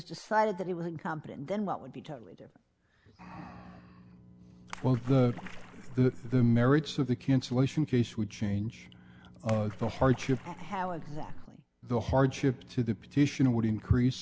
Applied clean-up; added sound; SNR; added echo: none; Splash, splatter; 11 dB; none.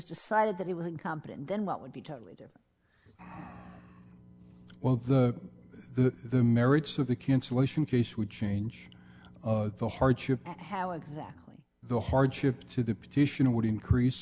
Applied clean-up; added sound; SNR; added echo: none; none; none; none.